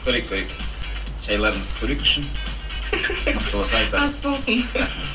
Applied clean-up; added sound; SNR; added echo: none; Crackle; 14 dB; reverberation time 0.2 s.